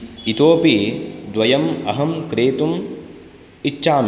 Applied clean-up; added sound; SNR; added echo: none; none; none; none.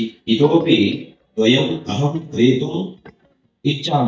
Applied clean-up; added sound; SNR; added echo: neural mask model DeepFilterNet 3.